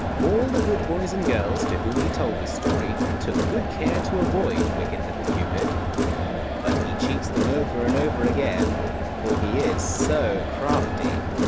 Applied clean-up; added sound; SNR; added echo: none; Crowd; -4 dB; none.